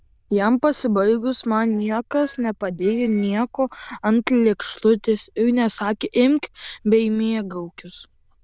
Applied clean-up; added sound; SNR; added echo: neural diffusion model UNIVERSE++.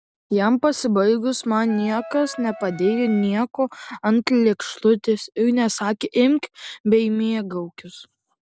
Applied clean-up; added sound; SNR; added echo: none; Wind instrument, woodwind instrument; 16 dB; none.